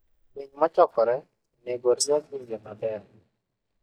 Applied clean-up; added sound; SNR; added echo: neural mask model DeepFilterNet 3.